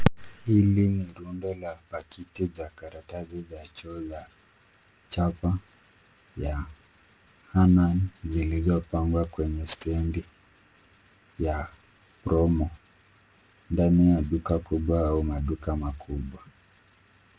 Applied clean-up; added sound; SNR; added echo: none; none; none; none.